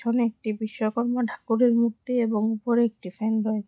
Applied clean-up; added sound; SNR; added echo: none; none; none; none.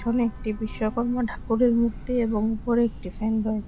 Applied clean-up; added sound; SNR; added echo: none; Train / Breathing; 12 dB; none.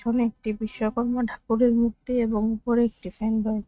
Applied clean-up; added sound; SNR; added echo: neural mask model RNNoise.